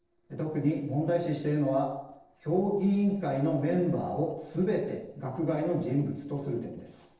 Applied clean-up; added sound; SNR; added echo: neural separator model SepFormer DNS4.